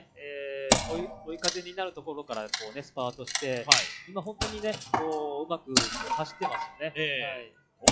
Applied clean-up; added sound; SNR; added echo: classical method log-MMSE.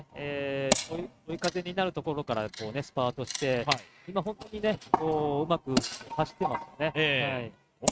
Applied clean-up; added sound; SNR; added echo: neural mask model RNNoise.